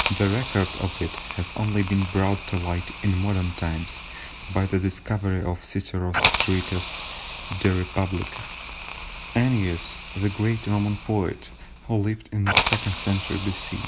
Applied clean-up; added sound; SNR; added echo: none; Hiss; 6 dB; none.